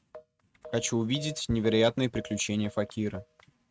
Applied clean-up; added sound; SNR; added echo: neural mask model RNNoise.